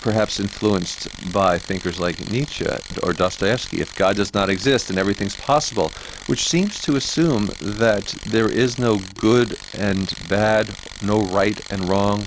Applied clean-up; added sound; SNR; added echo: none; Tools; 15 dB; none.